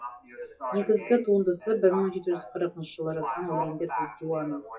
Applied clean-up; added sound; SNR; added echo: classical method WPE with log-MMSE.